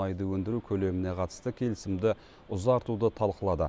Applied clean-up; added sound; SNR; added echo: none; none; none; none.